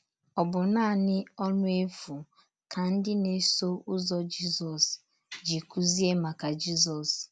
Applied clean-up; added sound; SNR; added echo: none; none; none; none.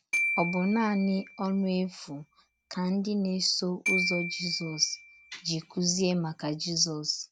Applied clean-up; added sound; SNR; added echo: none; Glockenspiel; 7 dB; none.